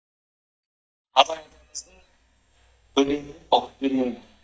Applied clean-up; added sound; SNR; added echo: neural mask model DeepFilterNet 3.